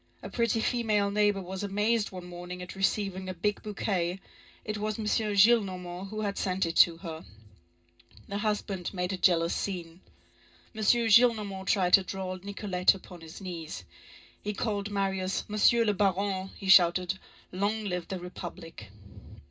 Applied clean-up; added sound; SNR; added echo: none; none; none; reverberation time 0.2 s.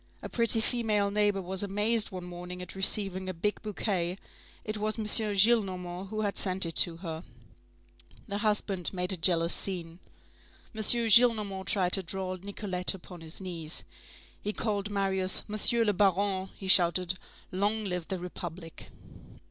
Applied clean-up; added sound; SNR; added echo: none; none; none; none.